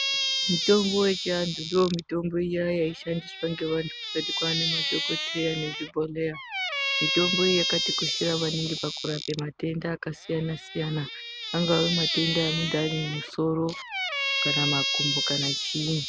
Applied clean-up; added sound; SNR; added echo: none; Squeak; 2 dB; none.